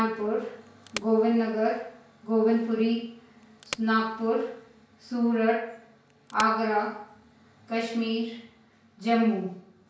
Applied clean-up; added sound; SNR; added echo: none; Wood; 16 dB; reverberation time 0.5 s.